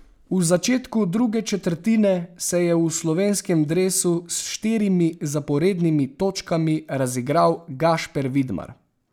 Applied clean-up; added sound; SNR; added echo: none; none; none; none.